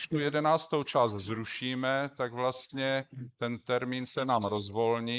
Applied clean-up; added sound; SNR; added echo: neural mask model Resemble Enhance denoiser.